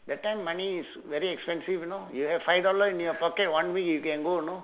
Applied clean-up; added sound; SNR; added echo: none; none; none; none.